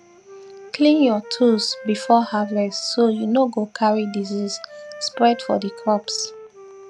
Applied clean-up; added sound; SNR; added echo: none; Wind instrument, woodwind instrument; 18 dB; none.